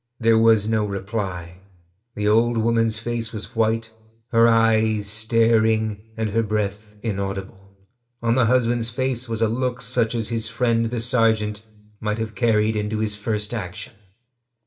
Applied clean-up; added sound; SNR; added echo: none; none; none; reverberation time 0.5 s.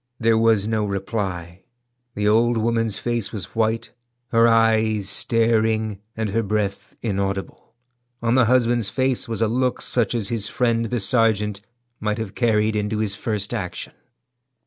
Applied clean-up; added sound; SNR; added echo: none; none; none; none.